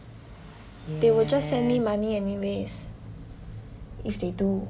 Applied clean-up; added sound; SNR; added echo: none; none; none; none.